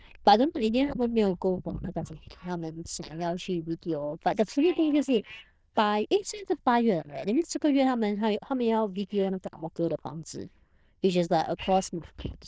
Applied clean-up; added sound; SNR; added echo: neural diffusion model UNIVERSE++.